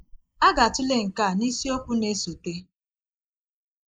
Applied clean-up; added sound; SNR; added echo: neural mask model Resemble Enhance denoiser.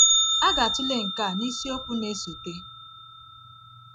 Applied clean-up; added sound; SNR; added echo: none; Bell; -3 dB; none.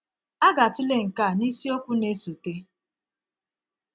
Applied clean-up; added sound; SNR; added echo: none; none; none; none.